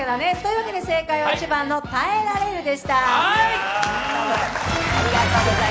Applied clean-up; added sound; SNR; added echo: none; none; none; none.